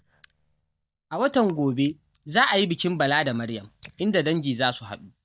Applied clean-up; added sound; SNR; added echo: neural mask model DeepFilterNet 3.